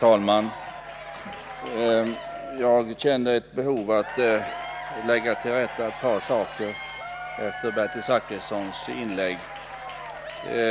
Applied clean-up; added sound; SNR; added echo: none; Applause / Crowd / Cheering; 11 dB; none.